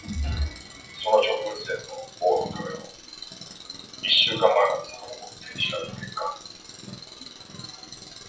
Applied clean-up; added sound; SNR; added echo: classical method WPE with log-MMSE.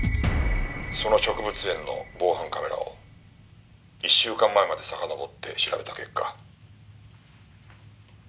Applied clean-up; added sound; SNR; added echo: none; none; none; none.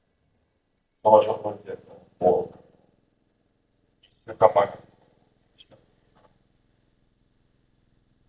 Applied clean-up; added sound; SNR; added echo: neural mask model DeepFilterNet 3.